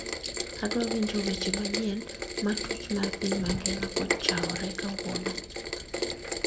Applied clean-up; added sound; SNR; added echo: none; Rain; 0 dB; reverberation time 0.3 s.